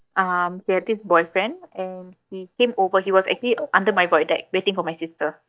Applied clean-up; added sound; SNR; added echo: neural mask model DeepFilterNet 3.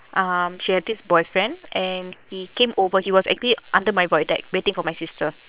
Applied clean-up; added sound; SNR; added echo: neural separator model SepFormer WHAM!.